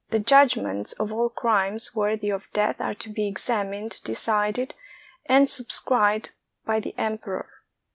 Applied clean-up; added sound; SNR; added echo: none; none; none; none.